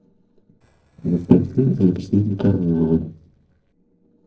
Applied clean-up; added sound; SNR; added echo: neural separator model SepFormer DNS4.